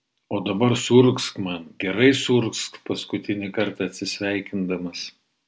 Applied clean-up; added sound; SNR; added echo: none; none; none; none.